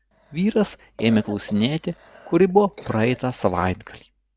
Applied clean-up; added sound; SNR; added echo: none; Cough; 20 dB; none.